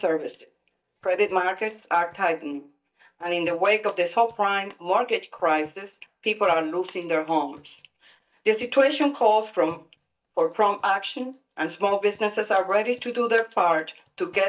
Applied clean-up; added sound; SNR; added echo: neural mask model DeepFilterNet 3.